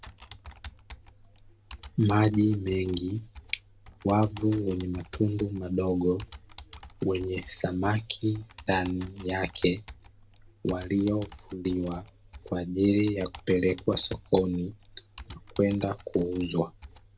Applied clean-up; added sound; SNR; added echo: none; Computer keyboard; 19 dB; none.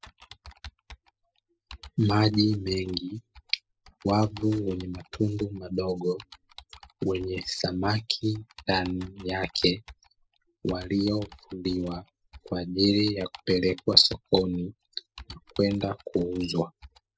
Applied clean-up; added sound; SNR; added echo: classical method spectral subtraction.